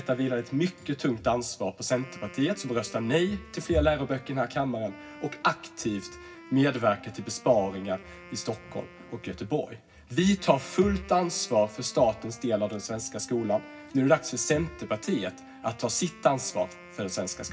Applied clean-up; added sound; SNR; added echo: none; Wind instrument, woodwind instrument; 20 dB; reverberation time 0.4 s.